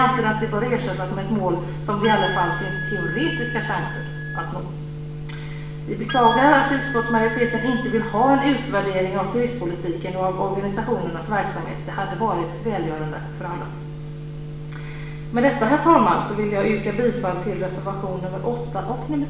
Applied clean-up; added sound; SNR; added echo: none; Wind instrument, woodwind instrument; 9 dB; reverberation time 0.9 s.